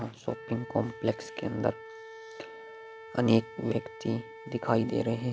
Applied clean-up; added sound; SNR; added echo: none; Wind instrument, woodwind instrument; 15 dB; none.